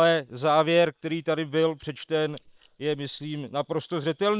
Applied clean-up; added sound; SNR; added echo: neural separator model SepFormer WHAM!.